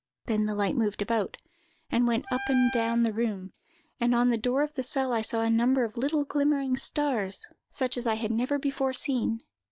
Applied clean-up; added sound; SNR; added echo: none; Wind instrument, woodwind instrument; 10 dB; none.